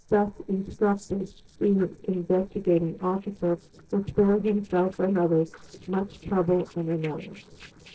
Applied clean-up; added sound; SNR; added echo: neural separator model SepFormer DNS4.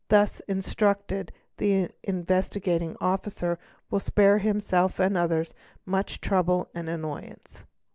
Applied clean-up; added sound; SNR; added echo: none; none; none; none.